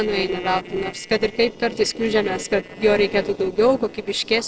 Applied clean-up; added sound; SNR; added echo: neural separator model SepFormer DNS4.